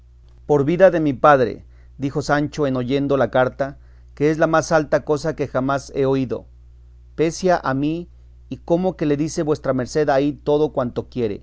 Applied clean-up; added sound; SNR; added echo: none; none; none; none.